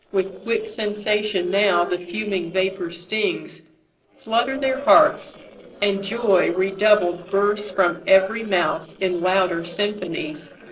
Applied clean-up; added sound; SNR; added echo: neural separator model SepFormer DNS4.